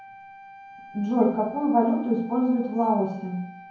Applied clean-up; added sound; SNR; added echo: none; Wind instrument, woodwind instrument; 19 dB; reverberation time 0.9 s.